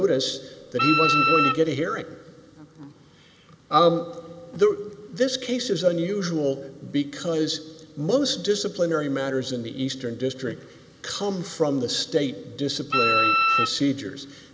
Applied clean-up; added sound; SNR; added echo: none; Wind instrument, woodwind instrument; -3 dB; none.